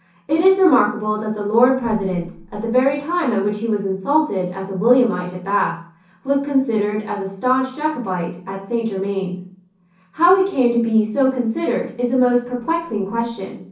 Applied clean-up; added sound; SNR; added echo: none; none; none; reverberation time 0.6 s.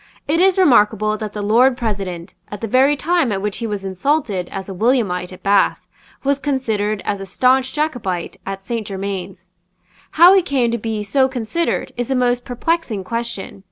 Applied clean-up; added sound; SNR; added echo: none; none; none; none.